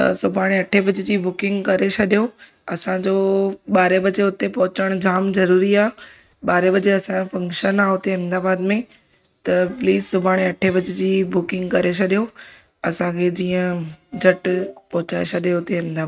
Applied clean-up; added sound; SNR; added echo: neural mask model RNNoise.